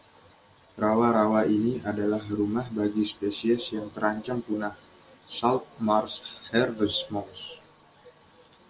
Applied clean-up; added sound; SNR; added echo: none; none; none; none.